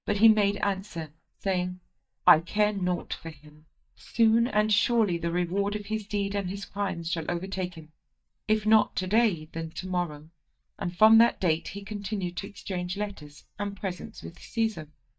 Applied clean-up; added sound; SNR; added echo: neural mask model DeepFilterNet 3.